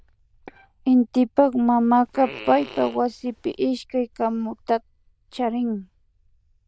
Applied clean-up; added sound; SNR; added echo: neural diffusion model UNIVERSE++.